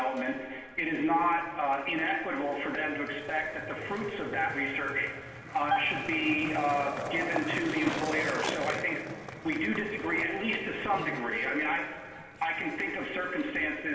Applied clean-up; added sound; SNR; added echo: none; Skateboard; 11 dB; reverberation time 2.9 s.